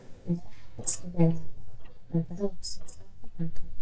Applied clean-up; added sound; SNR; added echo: neural mask model DeepFilterNet 3.